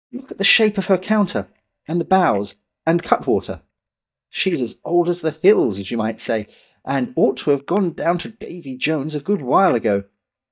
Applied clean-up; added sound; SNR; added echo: neural mask model DeepFilterNet 3.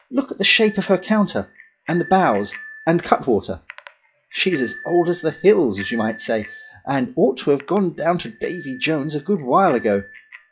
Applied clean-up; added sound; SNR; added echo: classical method log-MMSE.